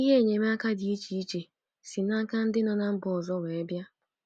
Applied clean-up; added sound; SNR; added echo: none; none; none; none.